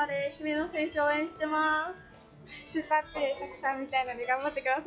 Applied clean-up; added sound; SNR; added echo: classical method log-MMSE.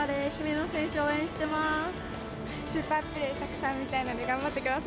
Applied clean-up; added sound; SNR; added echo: none; none; none; none.